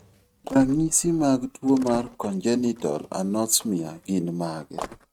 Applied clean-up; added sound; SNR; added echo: neural mask model RNNoise.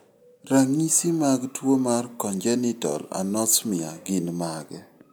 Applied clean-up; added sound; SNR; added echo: none; none; none; none.